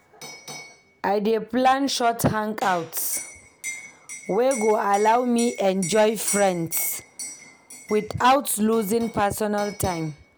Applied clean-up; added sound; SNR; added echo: none; Liquid; 15 dB; none.